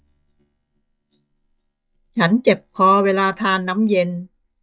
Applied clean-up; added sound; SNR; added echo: neural mask model DeepFilterNet 3.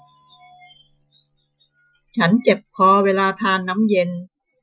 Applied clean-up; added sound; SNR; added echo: classical method Wiener filter.